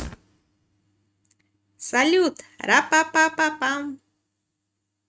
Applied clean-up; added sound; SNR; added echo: neural mask model RNNoise.